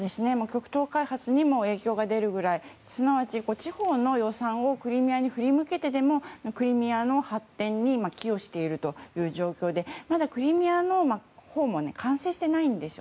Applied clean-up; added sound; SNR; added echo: none; none; none; none.